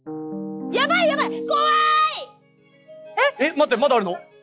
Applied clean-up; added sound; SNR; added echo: classical method log-MMSE.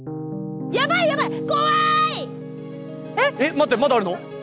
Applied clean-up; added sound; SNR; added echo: none; Piano; 8 dB; none.